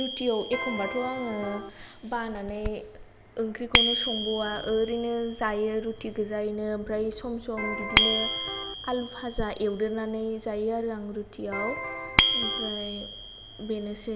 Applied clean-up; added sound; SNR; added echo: none; Electric guitar + Bicycle bell; 1 dB; none.